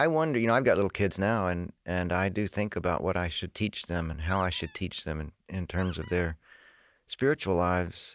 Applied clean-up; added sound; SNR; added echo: none; Squeak; 19 dB; none.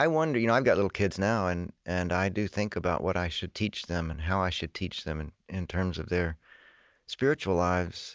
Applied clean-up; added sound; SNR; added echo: none; none; none; none.